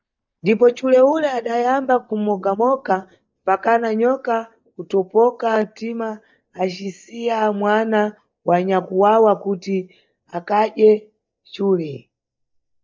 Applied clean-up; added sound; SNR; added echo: neural mask model DeepFilterNet 3.